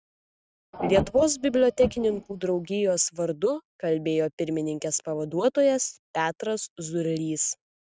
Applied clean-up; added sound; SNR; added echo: neural mask model RNNoise.